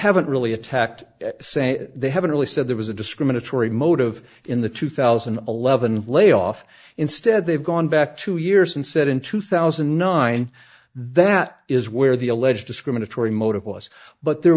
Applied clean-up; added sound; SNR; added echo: neural mask model DeepFilterNet 3.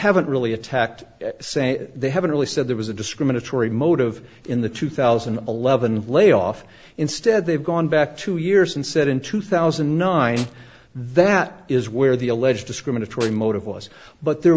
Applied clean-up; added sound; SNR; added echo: none; Tools; 16 dB; none.